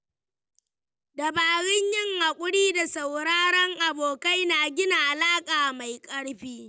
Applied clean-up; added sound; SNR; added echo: none; none; none; none.